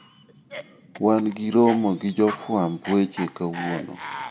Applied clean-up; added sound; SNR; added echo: none; Cough; 14 dB; none.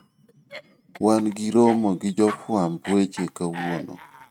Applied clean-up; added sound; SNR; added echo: neural mask model RNNoise.